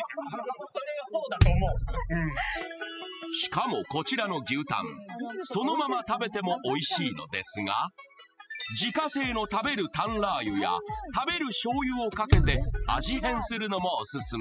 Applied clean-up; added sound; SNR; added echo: classical method spectral subtraction.